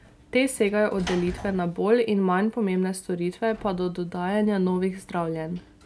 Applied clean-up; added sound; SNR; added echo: none; Sliding door / Slam; 19 dB; none.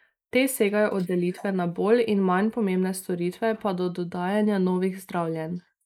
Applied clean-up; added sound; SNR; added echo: neural mask model Resemble Enhance denoiser.